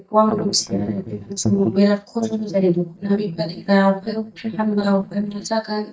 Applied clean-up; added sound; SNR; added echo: neural mask model DeepFilterNet 3.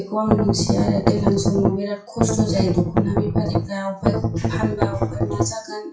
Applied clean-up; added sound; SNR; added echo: classical method WPE with log-MMSE.